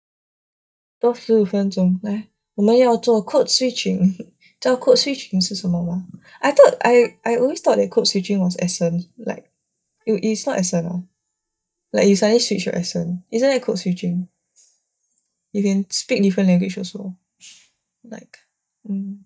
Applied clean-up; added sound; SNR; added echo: neural mask model DeepFilterNet 3.